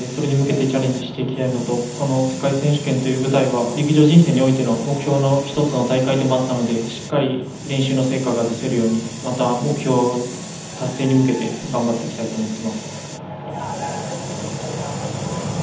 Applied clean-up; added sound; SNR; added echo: none; Hiss; 18 dB; reverberation time 0.8 s.